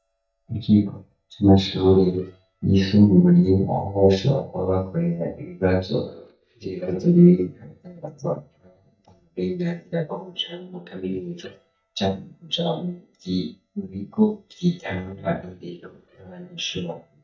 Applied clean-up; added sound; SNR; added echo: neural mask model DeepFilterNet 3.